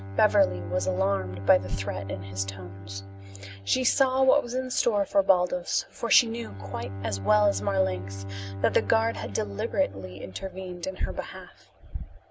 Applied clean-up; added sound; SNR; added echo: none; Bowed string instrument; 11 dB; none.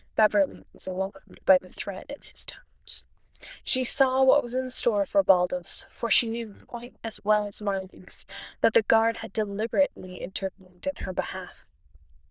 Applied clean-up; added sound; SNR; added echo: neural diffusion model UNIVERSE++.